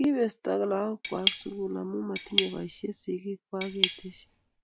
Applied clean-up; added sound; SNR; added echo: none; Cutlery, silverware / Tap; -1 dB; none.